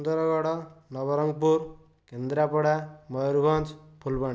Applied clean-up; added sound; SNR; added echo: none; none; none; none.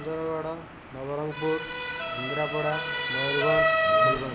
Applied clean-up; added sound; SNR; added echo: none; Motor vehicle (road) / Siren; -4 dB; none.